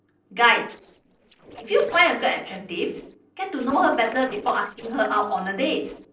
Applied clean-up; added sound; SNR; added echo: neural separator model SepFormer DNS4.